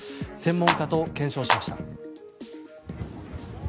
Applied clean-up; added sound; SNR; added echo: none; Clapping; -3 dB; none.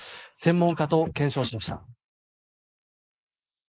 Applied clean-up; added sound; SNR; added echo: neural mask model Resemble Enhance denoiser.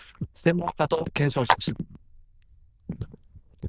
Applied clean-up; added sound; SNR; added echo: neural diffusion model UNIVERSE++.